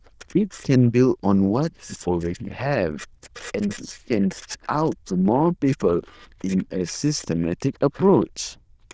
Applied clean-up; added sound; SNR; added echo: neural diffusion model UNIVERSE++.